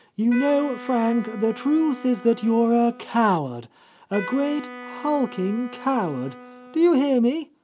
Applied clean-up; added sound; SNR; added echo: none; Wind instrument, woodwind instrument; 17 dB; none.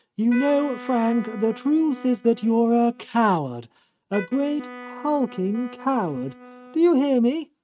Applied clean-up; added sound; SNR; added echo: neural mask model RNNoise.